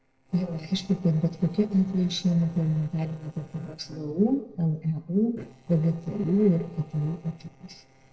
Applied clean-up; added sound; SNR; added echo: neural separator model SepFormer DNS4.